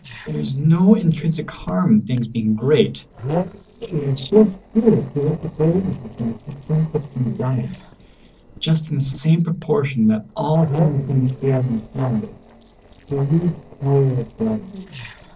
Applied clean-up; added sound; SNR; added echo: neural separator model SepFormer DNS4.